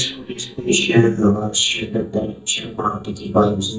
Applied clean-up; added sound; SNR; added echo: neural mask model DeepFilterNet 3.